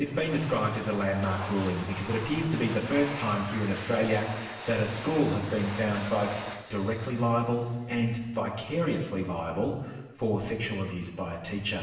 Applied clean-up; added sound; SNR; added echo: none; Domestic sounds, home sounds; 13 dB; reverberation time 1.0 s.